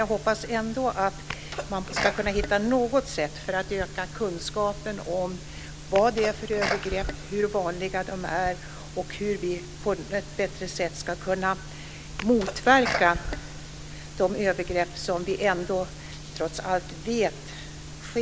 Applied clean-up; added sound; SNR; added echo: none; Sneeze; 8 dB; none.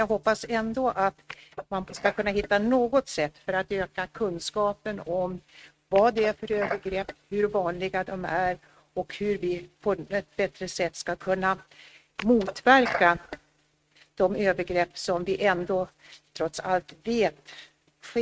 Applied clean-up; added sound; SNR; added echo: neural mask model RNNoise.